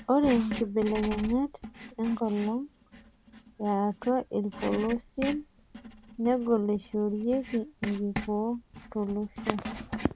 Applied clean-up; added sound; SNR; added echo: none; Writing; 11 dB; none.